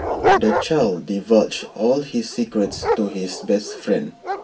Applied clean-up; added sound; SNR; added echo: none; Dog; 4 dB; reverberation time 0.2 s.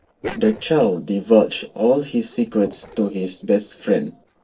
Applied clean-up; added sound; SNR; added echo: neural separator model SepFormer DNS4.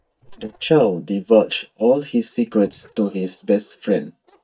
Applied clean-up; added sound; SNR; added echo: neural mask model DeepFilterNet 3.